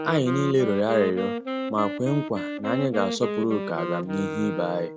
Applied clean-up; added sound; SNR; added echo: none; Wind instrument, woodwind instrument; 5 dB; none.